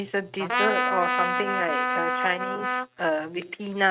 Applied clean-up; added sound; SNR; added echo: neural mask model RNNoise.